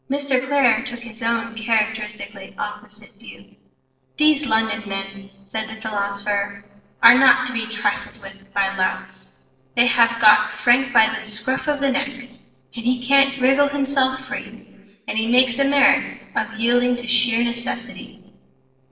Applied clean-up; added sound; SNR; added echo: neural separator model SepFormer DNS4.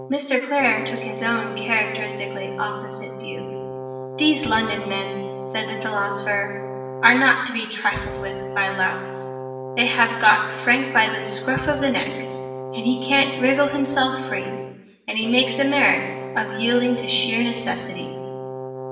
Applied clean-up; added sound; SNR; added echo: none; Brass instrument; 9 dB; reverberation time 1.2 s.